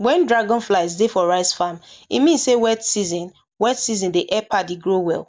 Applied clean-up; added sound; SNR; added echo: none; none; none; none.